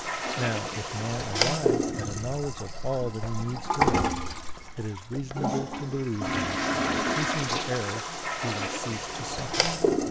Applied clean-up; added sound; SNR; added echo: none; Toilet flush; -5 dB; none.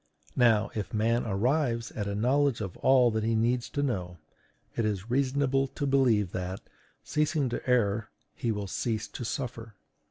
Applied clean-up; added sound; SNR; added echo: none; none; none; none.